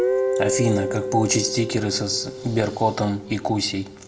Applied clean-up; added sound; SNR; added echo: none; Guitar; 4 dB; reverberation time 0.8 s.